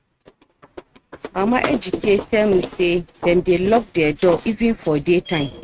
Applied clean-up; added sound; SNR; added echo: neural mask model RNNoise.